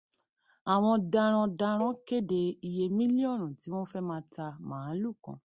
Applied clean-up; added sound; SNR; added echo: none; Cowbell; 17 dB; none.